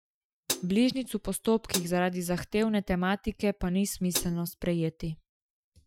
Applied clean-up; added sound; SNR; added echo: classical method Wiener filter.